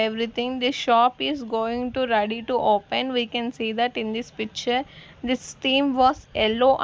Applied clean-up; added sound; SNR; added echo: none; none; none; none.